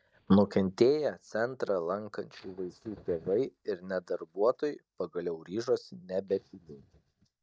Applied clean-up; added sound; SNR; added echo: neural mask model DeepFilterNet 3.